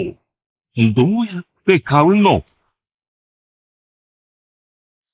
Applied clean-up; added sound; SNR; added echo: neural mask model Resemble Enhance denoiser.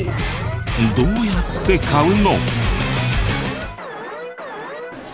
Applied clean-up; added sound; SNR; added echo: none; Alarm; 11 dB; none.